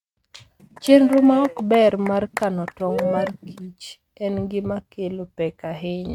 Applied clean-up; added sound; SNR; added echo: neural mask model RNNoise.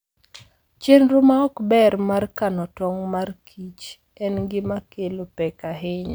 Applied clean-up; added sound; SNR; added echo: none; none; none; none.